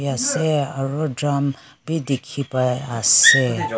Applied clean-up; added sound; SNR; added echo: none; none; none; none.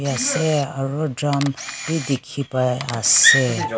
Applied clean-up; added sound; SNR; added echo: none; Camera; 14 dB; none.